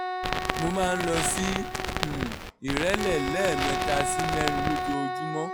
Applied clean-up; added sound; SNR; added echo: none; Wind instrument, woodwind instrument + Crackle; -1 dB; none.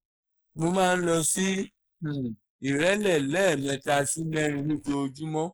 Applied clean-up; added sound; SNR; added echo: neural mask model Resemble Enhance denoiser.